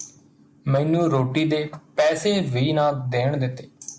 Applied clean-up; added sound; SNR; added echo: none; none; none; none.